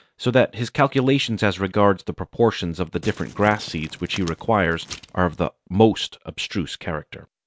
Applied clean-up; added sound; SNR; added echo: none; Crumpling, crinkling; 19 dB; none.